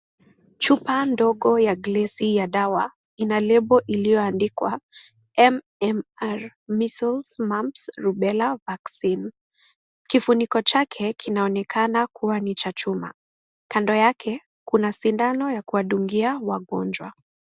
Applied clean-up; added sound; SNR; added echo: none; none; none; none.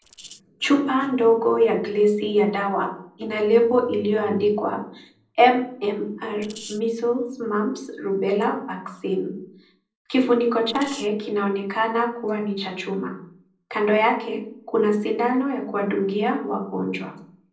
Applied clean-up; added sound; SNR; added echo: neural separator model SepFormer DNS4.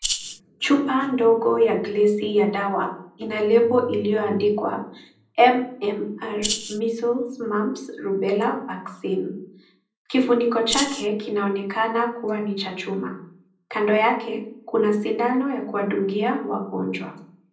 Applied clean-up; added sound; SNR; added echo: none; Rattle (instrument); 4 dB; reverberation time 0.6 s.